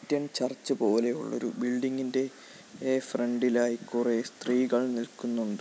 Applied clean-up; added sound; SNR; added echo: none; none; none; none.